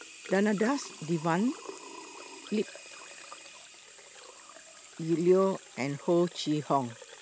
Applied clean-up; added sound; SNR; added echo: none; Sink (filling or washing) / Water tap, faucet; 16 dB; none.